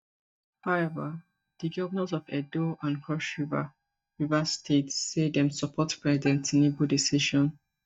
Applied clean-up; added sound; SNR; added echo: neural mask model DeepFilterNet 3.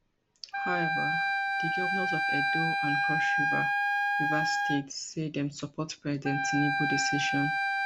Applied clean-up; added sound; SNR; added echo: none; Wind instrument, woodwind instrument; -5 dB; none.